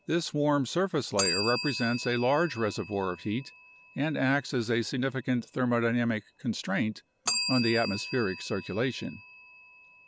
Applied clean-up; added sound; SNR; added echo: none; Bell; 9 dB; none.